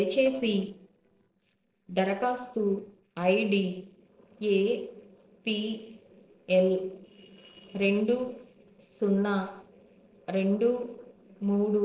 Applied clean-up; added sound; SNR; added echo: neural separator model SepFormer DNS4.